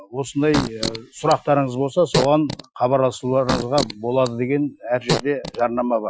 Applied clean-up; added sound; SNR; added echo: classical method Wiener filter.